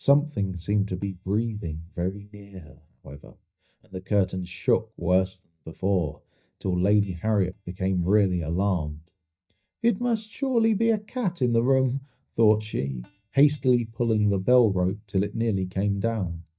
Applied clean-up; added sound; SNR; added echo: neural mask model DeepFilterNet 3.